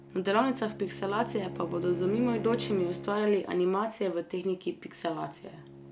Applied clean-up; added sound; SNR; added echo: none; Bowed string instrument; 11 dB; none.